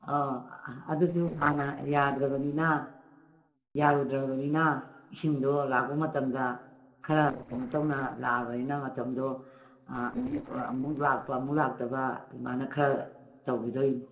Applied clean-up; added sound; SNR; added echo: neural separator model SepFormer DNS4.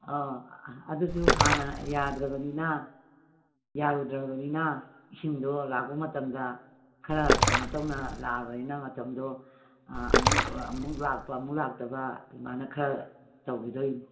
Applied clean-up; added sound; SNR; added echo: none; Splash, splatter; -5 dB; reverberation time 1.9 s.